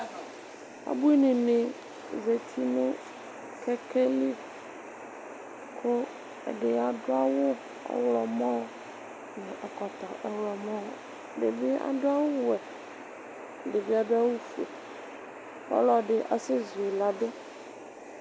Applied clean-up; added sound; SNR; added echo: none; none; none; none.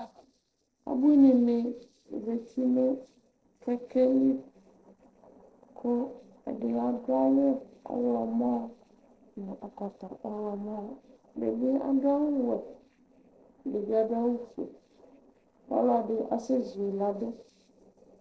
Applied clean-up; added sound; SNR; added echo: neural separator model SepFormer DNS4.